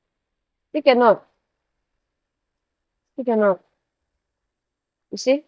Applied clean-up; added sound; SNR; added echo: neural mask model DeepFilterNet 3.